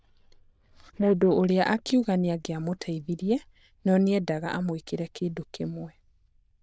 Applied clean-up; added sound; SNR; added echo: neural diffusion model UNIVERSE++.